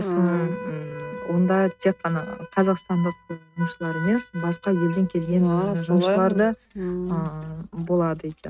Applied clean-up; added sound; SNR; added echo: neural mask model RNNoise.